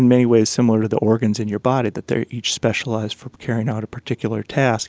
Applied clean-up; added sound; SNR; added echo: none; none; none; none.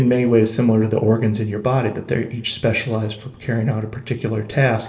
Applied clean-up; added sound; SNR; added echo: none; none; none; reverberation time 1.3 s.